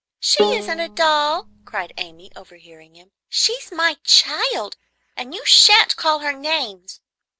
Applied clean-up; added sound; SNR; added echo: none; Bowed string instrument; 6 dB; none.